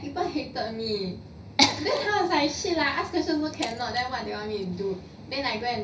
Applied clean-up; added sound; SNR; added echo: none; Shatter; 18 dB; reverberation time 0.5 s.